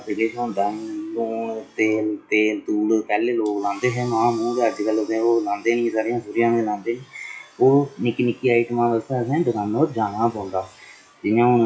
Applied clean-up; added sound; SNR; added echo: classical method WPE with log-MMSE.